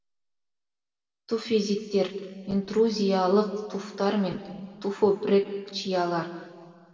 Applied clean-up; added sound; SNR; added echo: none; none; none; reverberation time 2.4 s.